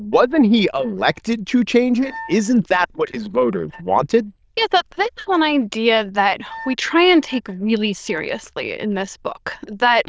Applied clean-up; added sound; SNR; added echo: neural diffusion model UNIVERSE++.